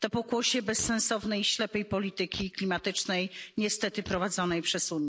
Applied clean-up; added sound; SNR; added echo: none; Fart; 19 dB; none.